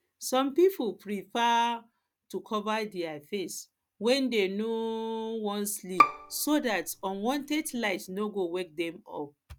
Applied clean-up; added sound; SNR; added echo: none; Bowed string instrument; 1 dB; none.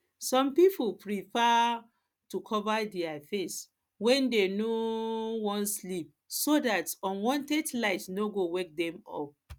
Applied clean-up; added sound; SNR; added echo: none; none; none; none.